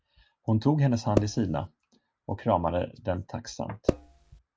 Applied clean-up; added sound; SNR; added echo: none; Percussion; 1 dB; none.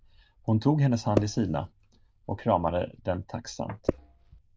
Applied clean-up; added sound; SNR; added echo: neural diffusion model UNIVERSE++.